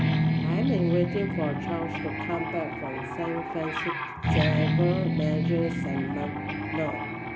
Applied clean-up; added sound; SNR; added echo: none; Guitar; -4 dB; none.